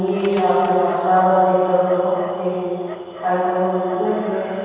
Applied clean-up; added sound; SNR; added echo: none; Dog; 18 dB; reverberation time 2.2 s.